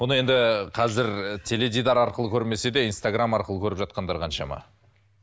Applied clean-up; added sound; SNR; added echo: none; none; none; none.